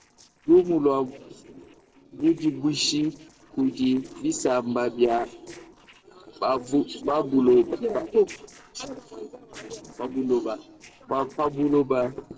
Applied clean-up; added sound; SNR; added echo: neural separator model SepFormer DNS4.